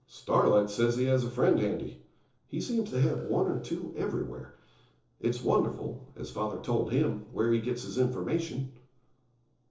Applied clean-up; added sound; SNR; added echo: neural separator model SepFormer DNS4.